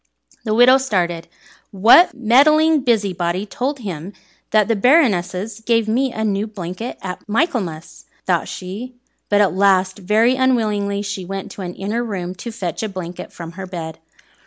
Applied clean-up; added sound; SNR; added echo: none; none; none; none.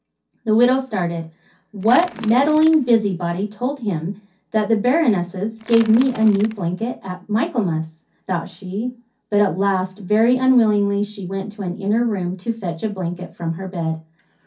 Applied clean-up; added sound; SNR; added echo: none; Crackle / Crushing / Wood; 14 dB; reverberation time 0.3 s.